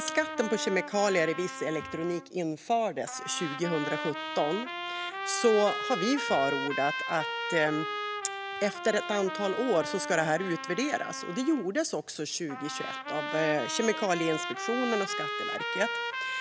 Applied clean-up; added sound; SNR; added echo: none; Trumpet; 6 dB; none.